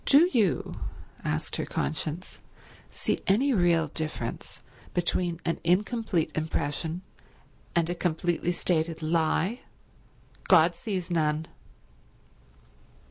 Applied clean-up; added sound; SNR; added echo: none; none; none; none.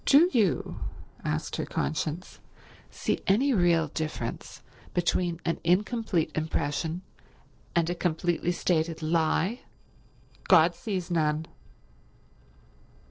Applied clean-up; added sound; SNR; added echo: neural separator model SepFormer DNS4.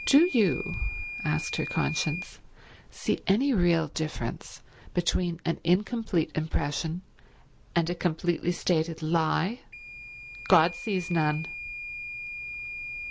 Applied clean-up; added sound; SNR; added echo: none; Microwave oven / Alarm; 13 dB; none.